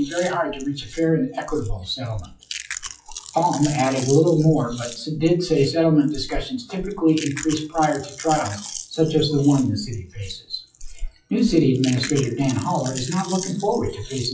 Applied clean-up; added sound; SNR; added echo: classical method WPE with log-MMSE.